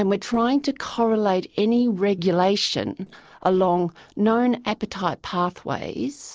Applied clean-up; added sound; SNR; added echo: neural separator model SepFormer DNS4.